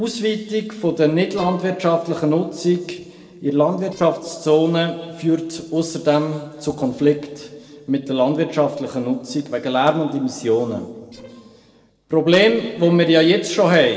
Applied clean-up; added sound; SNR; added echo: neural separator model SepFormer DNS4.